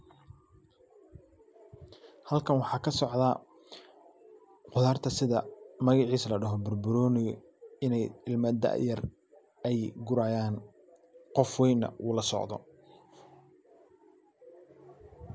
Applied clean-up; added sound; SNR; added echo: none; none; none; none.